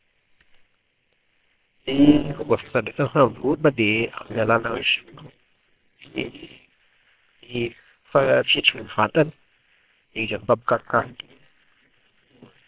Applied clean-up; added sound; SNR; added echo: neural separator model SepFormer WHAM!.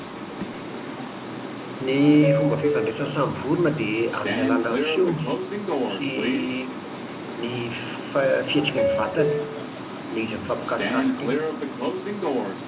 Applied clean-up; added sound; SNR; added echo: none; Subway, metro, underground; 2 dB; none.